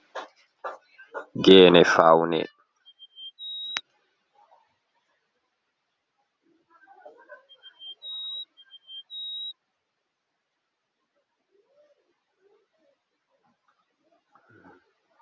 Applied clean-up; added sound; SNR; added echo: none; Bird vocalization, bird call, bird song; 12 dB; none.